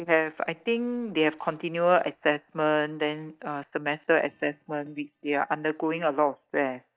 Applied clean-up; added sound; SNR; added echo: neural mask model DeepFilterNet 3.